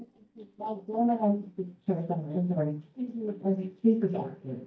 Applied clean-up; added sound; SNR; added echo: neural mask model DeepFilterNet 3.